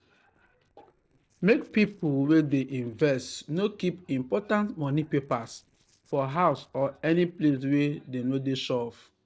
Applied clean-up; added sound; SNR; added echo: neural separator model SepFormer DNS4.